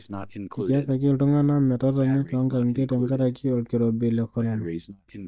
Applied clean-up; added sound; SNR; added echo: neural mask model DeepFilterNet 3.